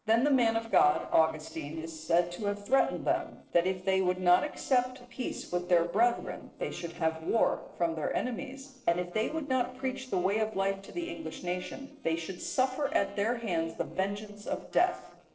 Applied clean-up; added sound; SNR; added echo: neural separator model SepFormer DNS4.